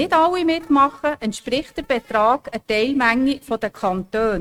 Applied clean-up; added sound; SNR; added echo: neural mask model RNNoise.